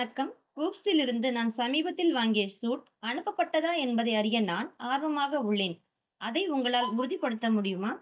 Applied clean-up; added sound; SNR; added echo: neural mask model DeepFilterNet 3.